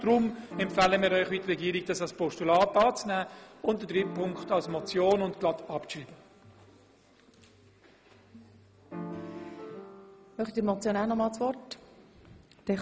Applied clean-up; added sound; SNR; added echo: none; Piano; 15 dB; none.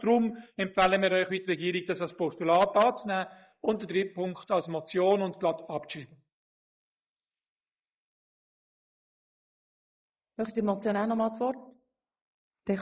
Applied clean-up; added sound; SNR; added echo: neural mask model Resemble Enhance denoiser.